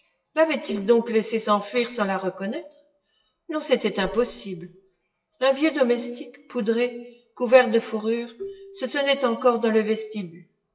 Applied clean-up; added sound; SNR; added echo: classical method WPE with log-MMSE.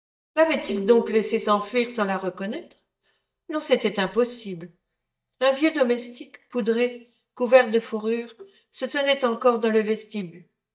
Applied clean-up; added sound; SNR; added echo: neural mask model DeepFilterNet 3.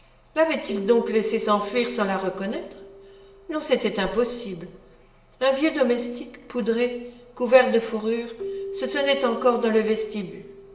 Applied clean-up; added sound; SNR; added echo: none; Keyboard (musical); 14 dB; reverberation time 1.1 s.